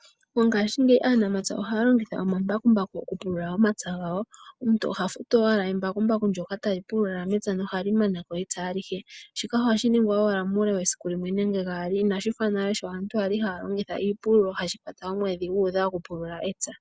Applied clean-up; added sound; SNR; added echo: none; none; none; none.